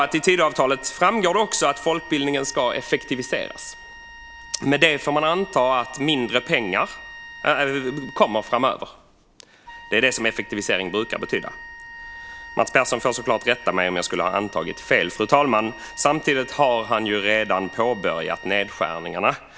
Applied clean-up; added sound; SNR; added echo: none; Wind instrument, woodwind instrument; 17 dB; none.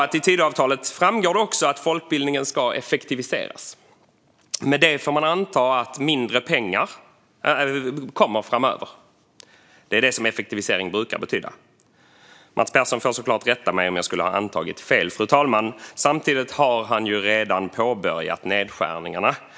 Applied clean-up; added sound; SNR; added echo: none; none; none; none.